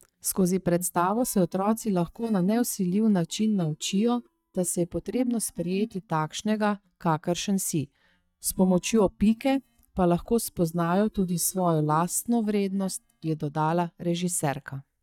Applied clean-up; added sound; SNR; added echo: neural mask model DeepFilterNet 3.